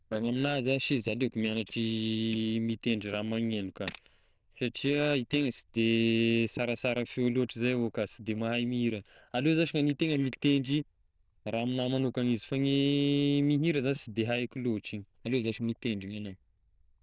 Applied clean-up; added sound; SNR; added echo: neural diffusion model UNIVERSE++.